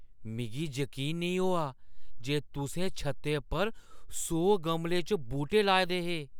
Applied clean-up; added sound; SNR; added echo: none; none; none; none.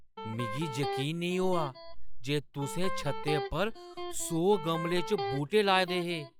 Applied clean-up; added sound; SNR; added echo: classical method log-MMSE.